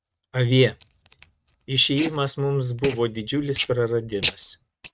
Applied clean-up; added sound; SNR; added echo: neural mask model RNNoise.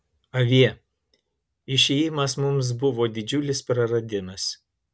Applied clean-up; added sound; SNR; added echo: none; none; none; none.